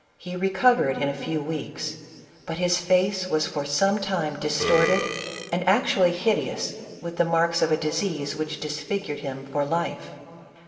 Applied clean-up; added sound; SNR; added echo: none; Burping, eructation; 5 dB; reverberation time 2.4 s.